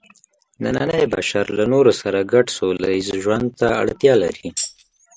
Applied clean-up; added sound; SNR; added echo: none; Tambourine; 9 dB; none.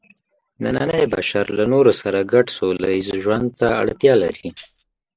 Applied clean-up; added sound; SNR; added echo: neural mask model Resemble Enhance denoiser.